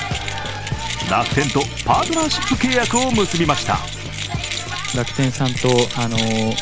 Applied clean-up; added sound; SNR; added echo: none; Keys jangling; 7 dB; none.